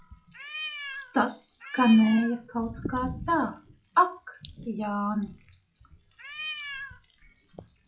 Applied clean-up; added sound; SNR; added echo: classical method log-MMSE.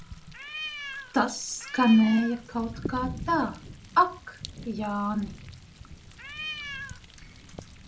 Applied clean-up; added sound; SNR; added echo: none; Cat + Thunder; 11 dB; none.